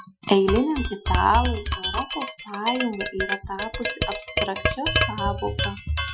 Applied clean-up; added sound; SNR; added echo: classical method Wiener filter.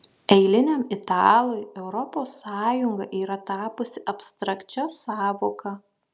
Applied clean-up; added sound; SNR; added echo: none; none; none; none.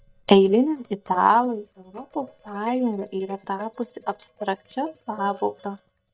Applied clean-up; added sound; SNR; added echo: neural mask model DeepFilterNet 3.